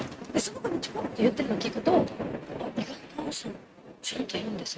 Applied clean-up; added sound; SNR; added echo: neural mask model RNNoise.